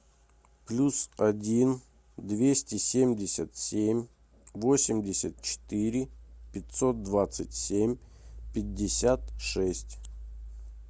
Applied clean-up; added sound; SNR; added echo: none; none; none; none.